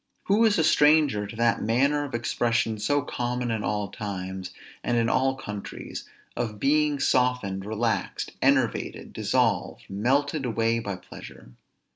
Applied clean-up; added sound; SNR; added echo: none; none; none; none.